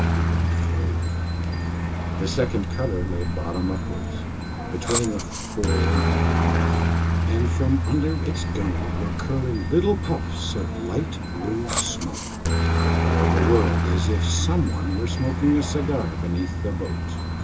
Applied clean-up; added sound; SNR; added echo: none; Aircraft; -4 dB; reverberation time 0.2 s.